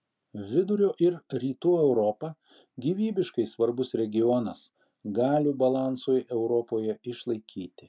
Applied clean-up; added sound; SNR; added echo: none; none; none; none.